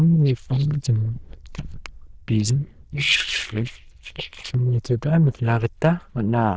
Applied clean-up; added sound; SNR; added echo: neural diffusion model UNIVERSE++.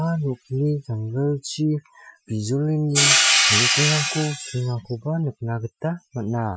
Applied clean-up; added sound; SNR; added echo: classical method Wiener filter.